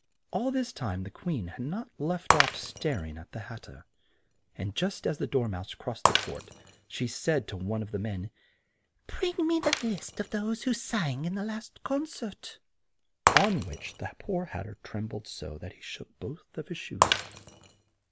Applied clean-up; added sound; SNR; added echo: none; Shatter; 2 dB; none.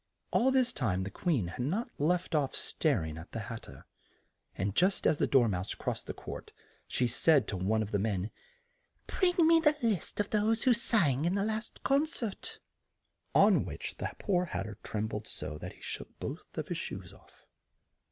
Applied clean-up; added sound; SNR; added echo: none; none; none; none.